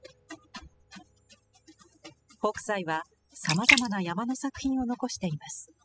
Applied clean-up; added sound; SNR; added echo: classical method spectral subtraction.